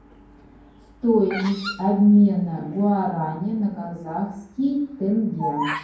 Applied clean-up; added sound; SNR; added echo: none; Bird vocalization, bird call, bird song; 14 dB; reverberation time 0.9 s.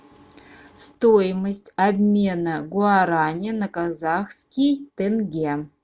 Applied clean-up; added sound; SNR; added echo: none; none; none; none.